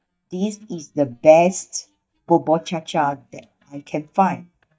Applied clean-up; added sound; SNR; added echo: neural mask model DeepFilterNet 3.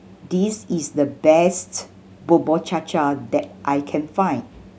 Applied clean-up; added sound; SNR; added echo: none; none; none; none.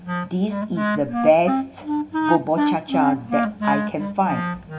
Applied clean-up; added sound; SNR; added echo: none; Wind instrument, woodwind instrument; 1 dB; reverberation time 0.4 s.